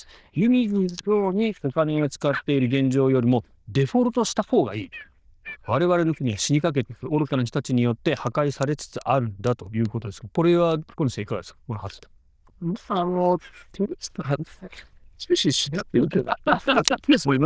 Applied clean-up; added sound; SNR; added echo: neural diffusion model UNIVERSE++.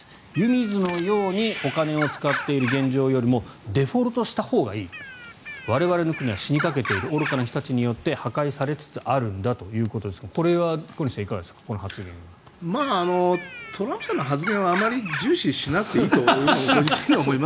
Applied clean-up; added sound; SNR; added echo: none; Bird; 11 dB; none.